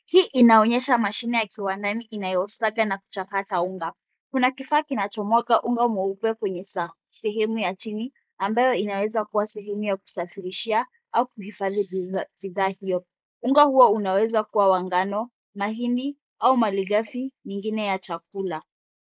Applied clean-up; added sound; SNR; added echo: neural mask model Resemble Enhance denoiser.